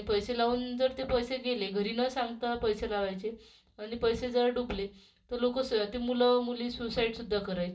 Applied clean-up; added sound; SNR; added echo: none; none; none; reverberation time 0.3 s.